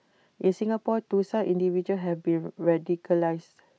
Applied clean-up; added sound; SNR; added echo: none; none; none; none.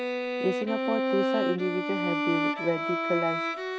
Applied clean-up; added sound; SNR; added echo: none; Bowed string instrument; -2 dB; none.